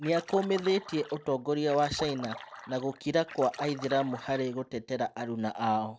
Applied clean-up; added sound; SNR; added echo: none; Splash, splatter; 14 dB; none.